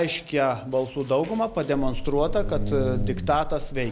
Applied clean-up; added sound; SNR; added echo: none; Buzz; 1 dB; none.